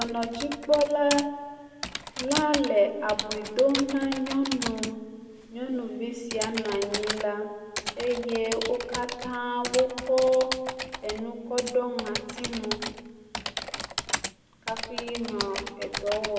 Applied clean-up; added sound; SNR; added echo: none; Typing; 7 dB; reverberation time 1.7 s.